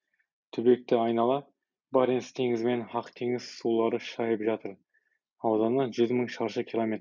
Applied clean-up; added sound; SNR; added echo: none; none; none; none.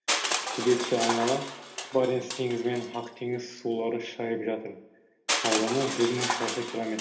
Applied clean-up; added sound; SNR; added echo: none; Crushing; 4 dB; reverberation time 0.8 s.